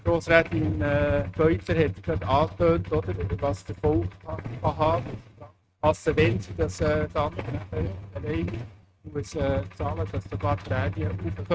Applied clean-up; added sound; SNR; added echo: neural mask model RNNoise.